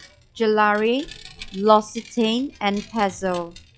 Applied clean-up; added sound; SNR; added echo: classical method log-MMSE.